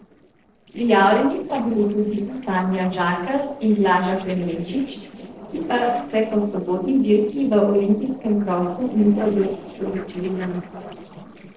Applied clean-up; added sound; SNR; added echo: neural separator model SepFormer DNS4.